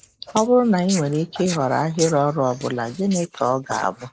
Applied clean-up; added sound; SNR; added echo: neural mask model Resemble Enhance denoiser.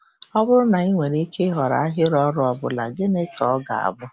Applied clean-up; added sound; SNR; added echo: none; none; none; none.